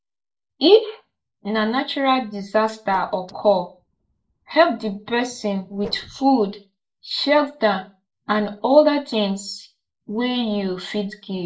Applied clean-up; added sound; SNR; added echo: neural separator model SepFormer DNS4.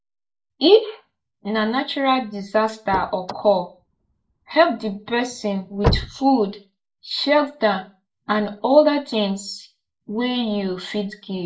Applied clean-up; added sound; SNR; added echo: none; Slam / Car; 7 dB; reverberation time 0.3 s.